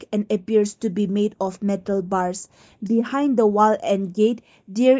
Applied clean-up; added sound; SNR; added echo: neural mask model DeepFilterNet 3.